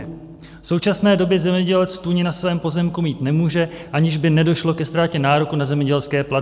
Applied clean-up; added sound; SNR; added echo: none; none; none; none.